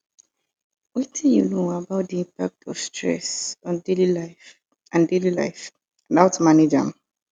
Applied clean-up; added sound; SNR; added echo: none; none; none; none.